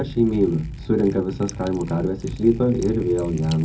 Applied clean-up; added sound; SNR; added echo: none; Liquid; 12 dB; reverberation time 0.4 s.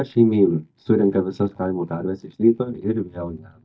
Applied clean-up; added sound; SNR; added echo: neural mask model DeepFilterNet 3.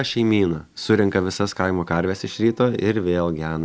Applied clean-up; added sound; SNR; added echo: none; none; none; none.